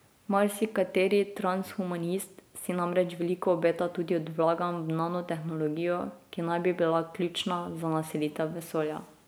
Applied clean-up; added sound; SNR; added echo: none; none; none; none.